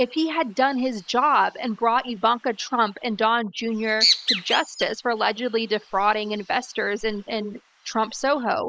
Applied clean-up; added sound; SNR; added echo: neural mask model Resemble Enhance denoiser.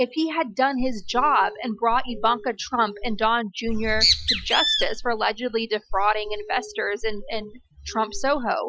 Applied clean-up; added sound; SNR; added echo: classical method Wiener filter.